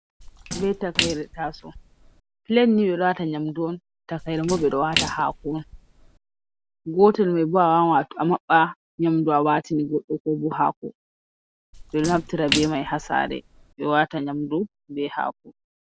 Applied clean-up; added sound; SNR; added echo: none; Splash, splatter; 11 dB; none.